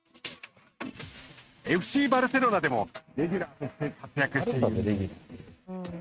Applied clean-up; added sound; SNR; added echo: neural mask model RNNoise.